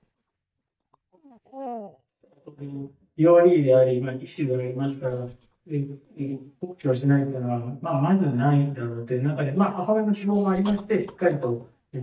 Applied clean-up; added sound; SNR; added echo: neural mask model DeepFilterNet 3.